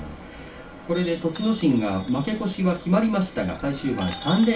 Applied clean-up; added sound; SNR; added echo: none; Chime; 14 dB; reverberation time 0.2 s.